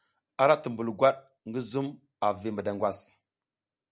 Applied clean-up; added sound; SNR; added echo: none; none; none; none.